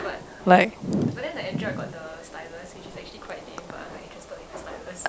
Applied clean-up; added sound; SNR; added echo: none; Subway, metro, underground; 16 dB; none.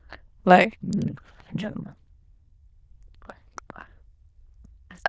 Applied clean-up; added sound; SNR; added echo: neural diffusion model UNIVERSE++.